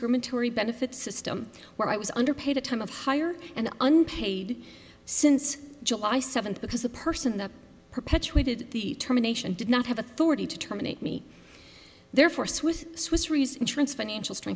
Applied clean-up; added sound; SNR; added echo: none; none; none; none.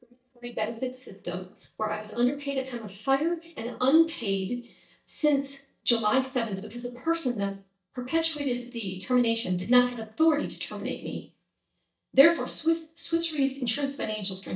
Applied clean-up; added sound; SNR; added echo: neural mask model DeepFilterNet 3.